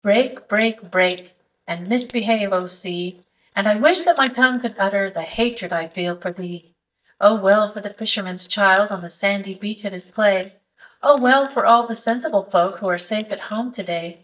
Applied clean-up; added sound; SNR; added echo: neural mask model DeepFilterNet 3.